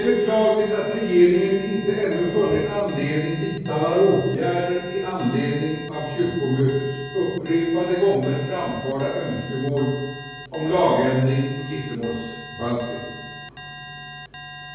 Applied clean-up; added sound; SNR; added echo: none; Alarm; 16 dB; reverberation time 1.3 s.